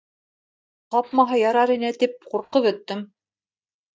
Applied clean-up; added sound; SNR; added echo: neural mask model DeepFilterNet 3.